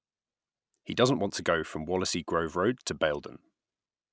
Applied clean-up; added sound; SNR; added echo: none; none; none; none.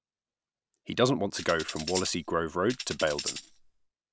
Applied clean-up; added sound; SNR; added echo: none; Tambourine; 8 dB; none.